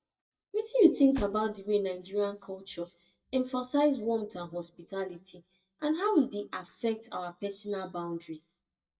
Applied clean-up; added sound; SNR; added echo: neural mask model DeepFilterNet 3.